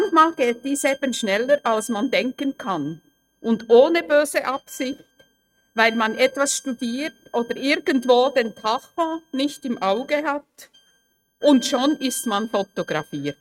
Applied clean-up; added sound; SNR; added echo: neural mask model RNNoise.